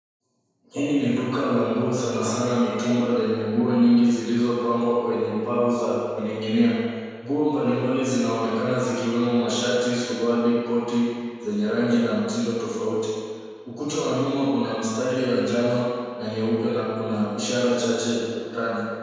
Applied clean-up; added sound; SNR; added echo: none; none; none; reverberation time 1.9 s.